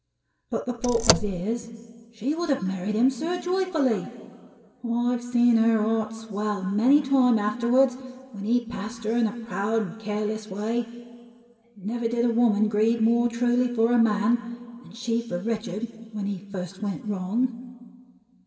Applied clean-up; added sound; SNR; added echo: none; Car; -1 dB; reverberation time 1.8 s.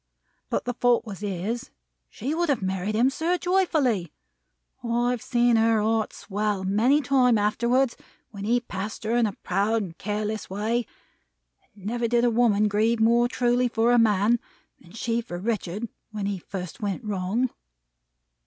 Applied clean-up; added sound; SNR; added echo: none; none; none; none.